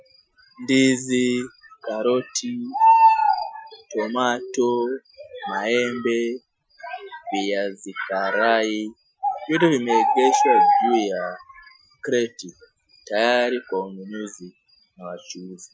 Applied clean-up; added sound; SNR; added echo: classical method Wiener filter.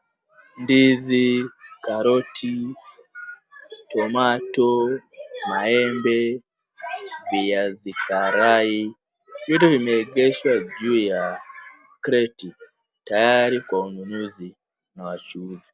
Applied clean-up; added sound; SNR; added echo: none; none; none; none.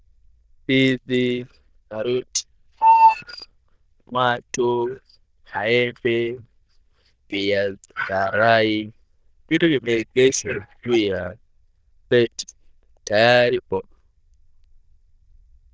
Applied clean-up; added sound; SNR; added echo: neural diffusion model UNIVERSE++.